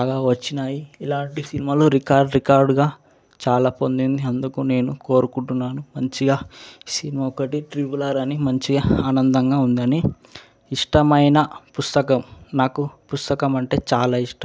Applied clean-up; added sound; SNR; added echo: none; none; none; none.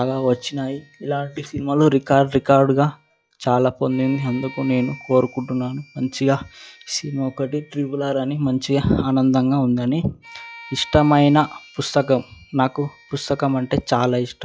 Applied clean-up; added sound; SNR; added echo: classical method log-MMSE.